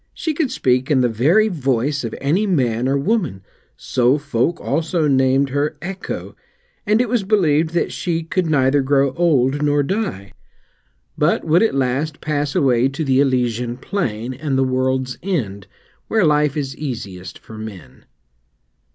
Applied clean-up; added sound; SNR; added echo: none; none; none; none.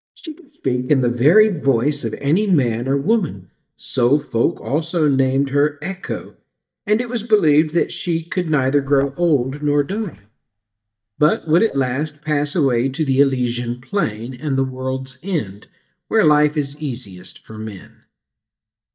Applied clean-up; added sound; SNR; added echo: neural mask model DeepFilterNet 3.